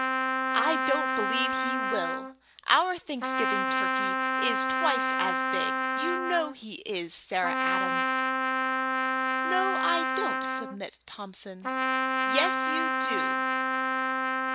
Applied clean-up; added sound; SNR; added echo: none; Trumpet; -5 dB; none.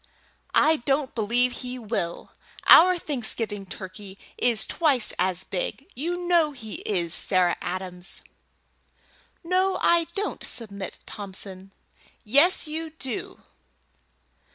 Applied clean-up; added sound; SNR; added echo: none; none; none; none.